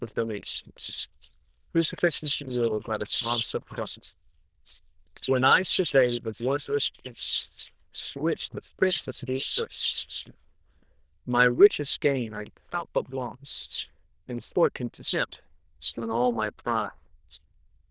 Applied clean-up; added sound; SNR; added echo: neural diffusion model UNIVERSE++.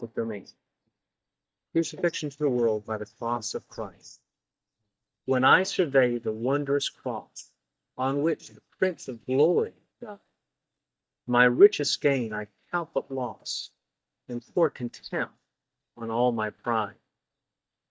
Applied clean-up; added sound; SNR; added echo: neural mask model DeepFilterNet 3.